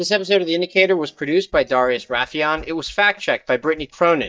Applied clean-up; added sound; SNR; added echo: neural mask model DeepFilterNet 3.